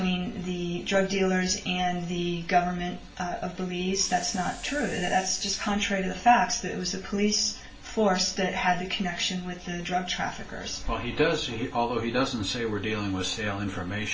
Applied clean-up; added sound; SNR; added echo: none; Hiss; 19 dB; reverberation time 0.3 s.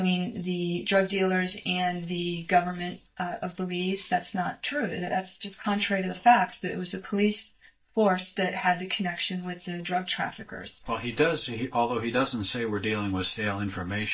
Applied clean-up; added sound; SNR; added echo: neural mask model DeepFilterNet 3.